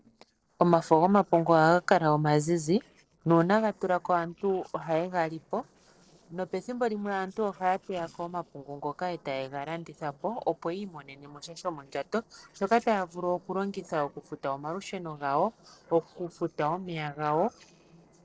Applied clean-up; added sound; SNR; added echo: neural separator model SepFormer DNS4.